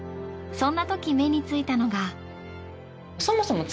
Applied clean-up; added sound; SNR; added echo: none; none; none; none.